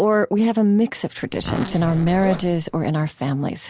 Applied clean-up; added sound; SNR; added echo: none; Zipper (clothing); 11 dB; none.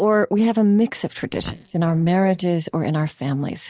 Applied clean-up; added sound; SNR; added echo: neural mask model DeepFilterNet 3.